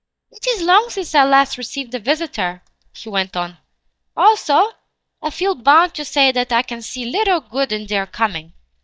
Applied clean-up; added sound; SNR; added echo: neural mask model DeepFilterNet 3.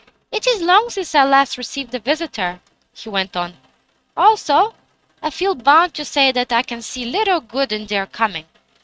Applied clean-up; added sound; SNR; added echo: neural mask model RNNoise.